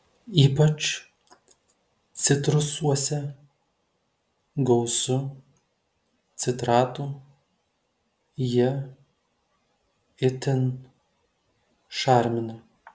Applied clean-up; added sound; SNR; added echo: none; none; none; none.